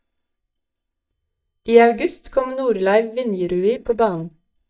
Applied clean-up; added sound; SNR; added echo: neural mask model DeepFilterNet 3.